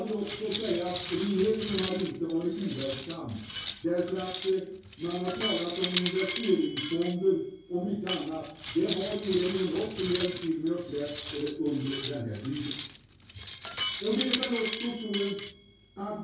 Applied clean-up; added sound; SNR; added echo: none; Cutlery, silverware; -5 dB; reverberation time 0.6 s.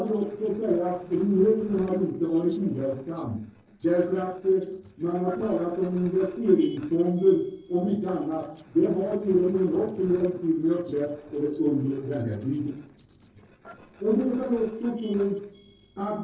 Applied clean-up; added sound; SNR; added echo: neural separator model SepFormer DNS4.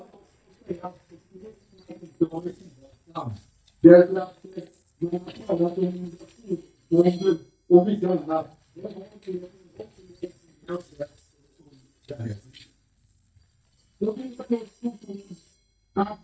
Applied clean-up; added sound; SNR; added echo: neural mask model DeepFilterNet 3.